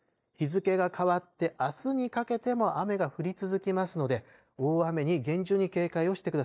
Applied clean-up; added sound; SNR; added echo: neural mask model DeepFilterNet 3.